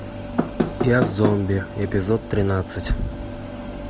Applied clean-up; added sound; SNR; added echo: none; Knock / Wood; 1 dB; none.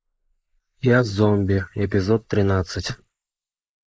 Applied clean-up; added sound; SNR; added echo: neural mask model Resemble Enhance denoiser.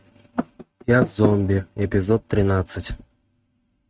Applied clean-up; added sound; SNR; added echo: neural mask model RNNoise.